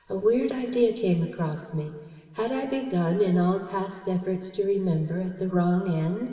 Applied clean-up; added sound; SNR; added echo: none; none; none; reverberation time 2.1 s.